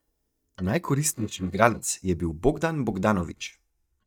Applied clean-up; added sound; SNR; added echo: neural mask model DeepFilterNet 3.